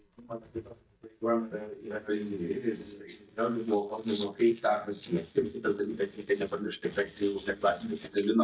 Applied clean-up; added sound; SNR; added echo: neural mask model DeepFilterNet 3.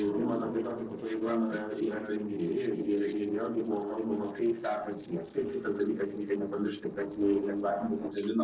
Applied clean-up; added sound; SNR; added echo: neural separator model SepFormer DNS4.